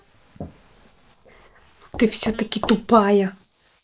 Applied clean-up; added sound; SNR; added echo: neural mask model Resemble Enhance denoiser.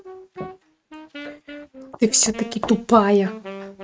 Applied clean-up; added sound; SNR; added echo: neural mask model RNNoise.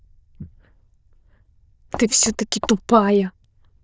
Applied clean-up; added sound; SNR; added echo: neural diffusion model UNIVERSE++.